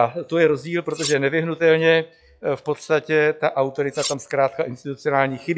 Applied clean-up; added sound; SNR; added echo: classical method log-MMSE.